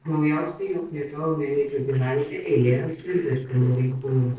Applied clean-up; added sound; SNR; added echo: neural separator model SepFormer DNS4.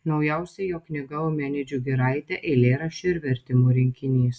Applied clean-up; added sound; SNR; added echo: none; none; none; none.